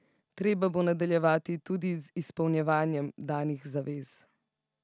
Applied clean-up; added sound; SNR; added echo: none; none; none; none.